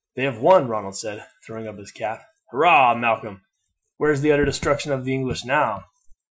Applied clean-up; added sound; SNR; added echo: classical method Wiener filter.